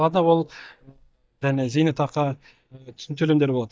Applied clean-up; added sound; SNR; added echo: neural mask model DeepFilterNet 3.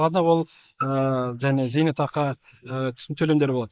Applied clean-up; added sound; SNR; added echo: neural mask model Resemble Enhance denoiser.